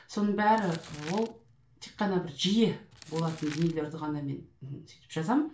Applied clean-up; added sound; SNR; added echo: none; Crumpling, crinkling; 19 dB; reverberation time 0.3 s.